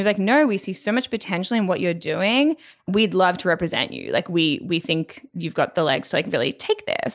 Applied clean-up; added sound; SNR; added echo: neural mask model DeepFilterNet 3.